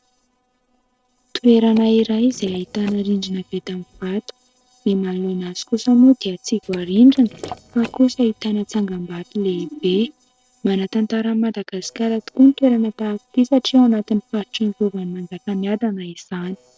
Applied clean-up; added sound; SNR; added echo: neural separator model SepFormer DNS4.